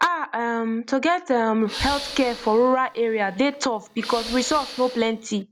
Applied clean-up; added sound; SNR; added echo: none; Hiss / Breathing; 13 dB; none.